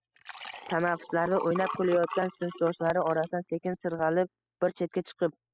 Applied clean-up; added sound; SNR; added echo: classical method spectral subtraction.